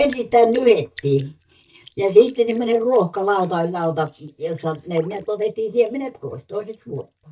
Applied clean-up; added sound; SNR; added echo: neural mask model DeepFilterNet 3.